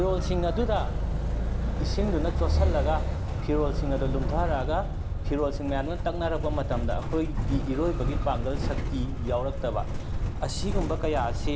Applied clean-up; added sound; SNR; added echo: none; Motor vehicle (road); -3 dB; none.